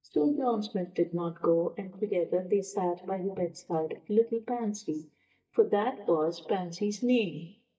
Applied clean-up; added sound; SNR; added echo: neural mask model DeepFilterNet 3.